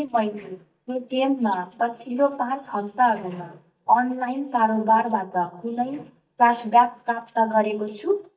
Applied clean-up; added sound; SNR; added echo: neural mask model DeepFilterNet 3.